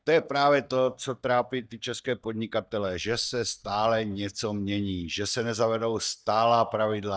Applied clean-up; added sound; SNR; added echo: neural mask model DeepFilterNet 3.